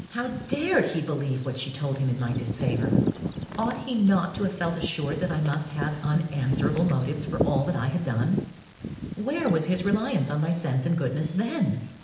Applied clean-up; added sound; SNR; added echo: none; Bird vocalization, bird call, bird song; 6 dB; reverberation time 0.8 s.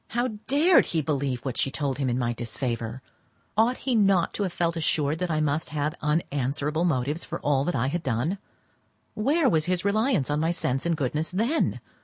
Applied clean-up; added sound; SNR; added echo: none; none; none; none.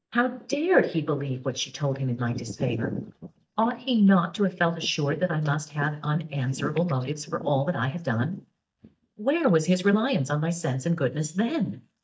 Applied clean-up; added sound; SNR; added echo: neural mask model DeepFilterNet 3.